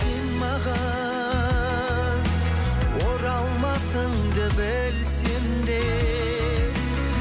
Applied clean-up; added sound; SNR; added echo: none; none; none; none.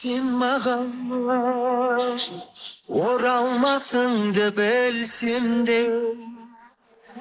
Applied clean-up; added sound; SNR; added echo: neural mask model Resemble Enhance denoiser.